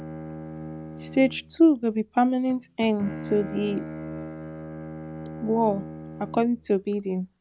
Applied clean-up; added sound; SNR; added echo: none; Bowed string instrument; 12 dB; none.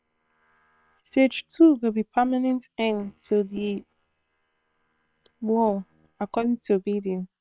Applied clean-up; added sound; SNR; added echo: neural separator model SepFormer WHAM!.